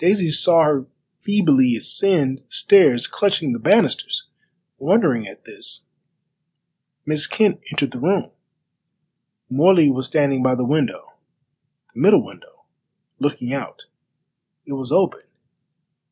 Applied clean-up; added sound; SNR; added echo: none; none; none; none.